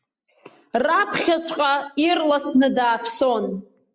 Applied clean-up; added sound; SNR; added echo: none; none; none; none.